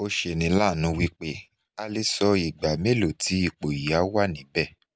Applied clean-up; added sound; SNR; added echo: none; none; none; none.